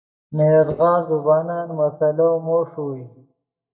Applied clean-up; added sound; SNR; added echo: neural mask model DeepFilterNet 3.